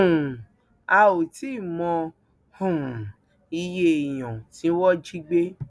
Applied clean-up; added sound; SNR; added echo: none; none; none; none.